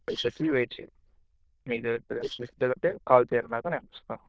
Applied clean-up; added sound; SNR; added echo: neural diffusion model UNIVERSE++.